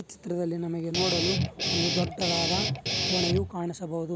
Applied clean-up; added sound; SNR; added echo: none; Guitar; -3 dB; none.